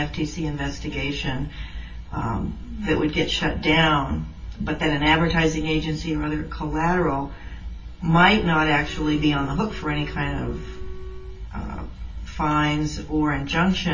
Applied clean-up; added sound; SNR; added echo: none; Wind instrument, woodwind instrument; 20 dB; reverberation time 0.2 s.